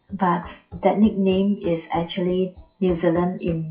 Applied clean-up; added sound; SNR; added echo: classical method WPE with log-MMSE.